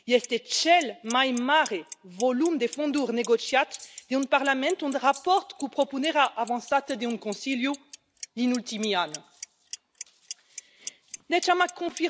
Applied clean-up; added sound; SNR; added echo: none; Rattle (instrument) + Clock; 18 dB; none.